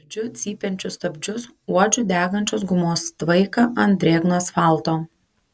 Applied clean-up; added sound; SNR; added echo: none; none; none; none.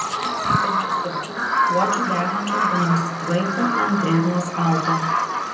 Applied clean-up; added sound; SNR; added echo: none; Bird vocalization, bird call, bird song; -1 dB; reverberation time 0.6 s.